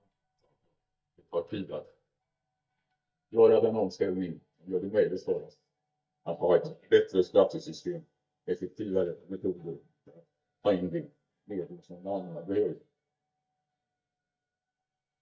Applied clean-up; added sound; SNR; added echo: neural mask model DeepFilterNet 3.